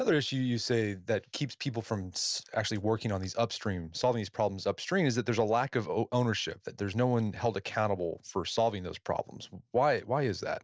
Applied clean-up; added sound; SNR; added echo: none; none; none; none.